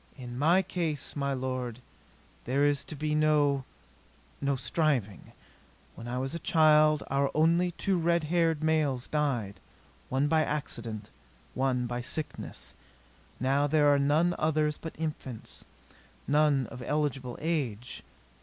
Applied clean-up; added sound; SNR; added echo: none; none; none; none.